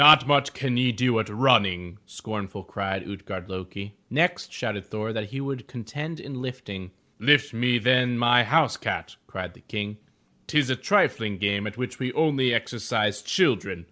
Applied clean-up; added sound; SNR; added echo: none; none; none; none.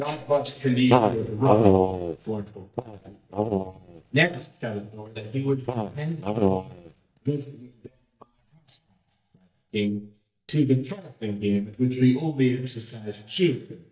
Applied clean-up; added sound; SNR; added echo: neural mask model DeepFilterNet 3.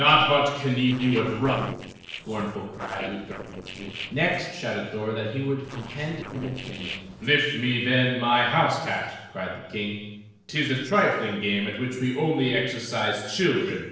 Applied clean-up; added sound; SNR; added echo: neural separator model SepFormer DNS4.